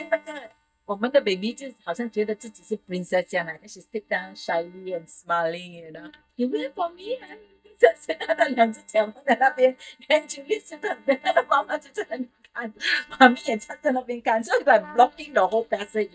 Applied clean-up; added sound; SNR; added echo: neural mask model DeepFilterNet 3.